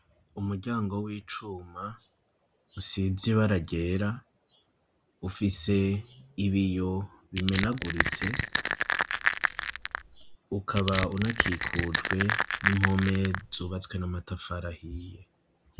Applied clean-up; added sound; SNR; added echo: none; Crushing; -1 dB; none.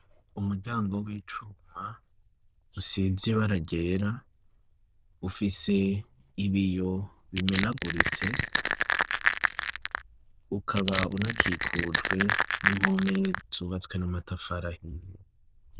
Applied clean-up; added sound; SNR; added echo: neural diffusion model UNIVERSE++.